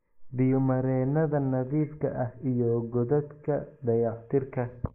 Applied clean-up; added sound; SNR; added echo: neural mask model Resemble Enhance denoiser.